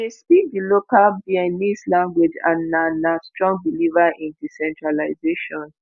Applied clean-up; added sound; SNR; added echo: none; none; none; none.